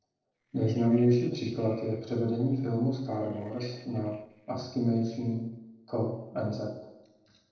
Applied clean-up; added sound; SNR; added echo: neural separator model SepFormer DNS4.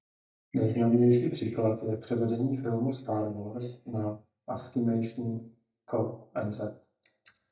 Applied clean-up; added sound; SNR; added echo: neural mask model DeepFilterNet 3.